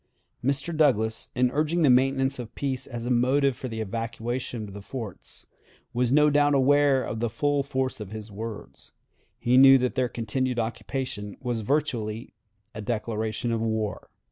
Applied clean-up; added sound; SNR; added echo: none; none; none; none.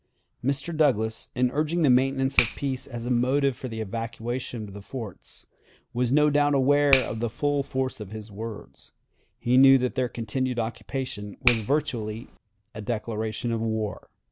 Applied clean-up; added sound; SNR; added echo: none; Finger snapping; 10 dB; none.